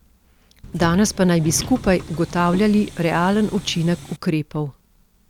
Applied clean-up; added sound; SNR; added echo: none; Subway, metro, underground; 13 dB; none.